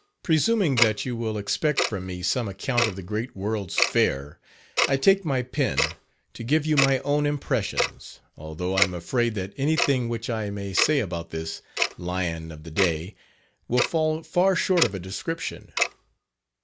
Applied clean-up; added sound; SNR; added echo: none; Tick-tock; 6 dB; none.